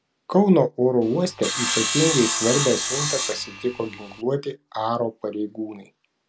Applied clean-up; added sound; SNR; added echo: none; Sawing; 3 dB; none.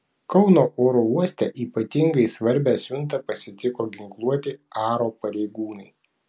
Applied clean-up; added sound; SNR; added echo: none; none; none; none.